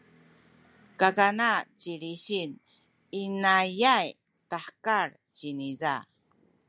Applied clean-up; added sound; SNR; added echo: none; none; none; none.